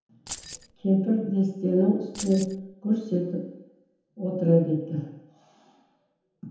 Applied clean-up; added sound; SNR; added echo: none; Keys jangling; 13 dB; reverberation time 1.0 s.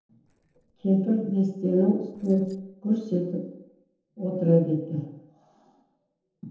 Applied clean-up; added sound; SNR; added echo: neural separator model SepFormer DNS4.